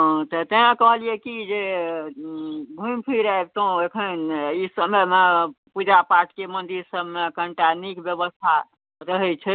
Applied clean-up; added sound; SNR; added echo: none; none; none; none.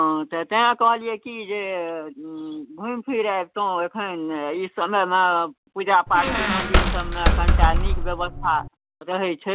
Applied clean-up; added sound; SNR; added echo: none; Squeak; -4 dB; none.